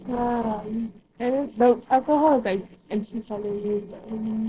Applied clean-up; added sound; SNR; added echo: neural separator model SepFormer DNS4.